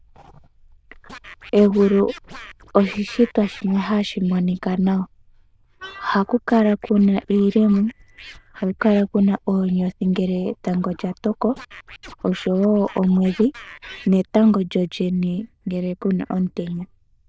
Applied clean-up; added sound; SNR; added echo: neural diffusion model UNIVERSE++.